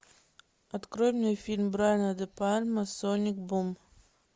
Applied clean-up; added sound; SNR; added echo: none; none; none; none.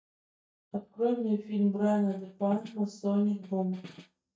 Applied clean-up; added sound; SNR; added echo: neural mask model DeepFilterNet 3.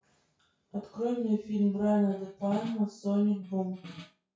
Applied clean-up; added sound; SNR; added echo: classical method WPE with log-MMSE.